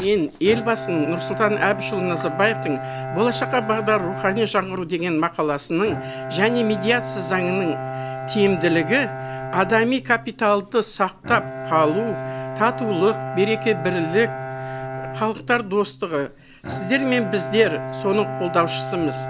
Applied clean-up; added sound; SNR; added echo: none; Bowed string instrument; 8 dB; none.